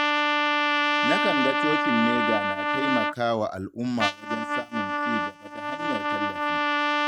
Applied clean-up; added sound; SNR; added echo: neural mask model RNNoise.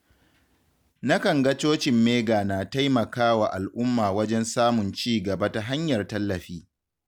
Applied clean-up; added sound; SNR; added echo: none; none; none; none.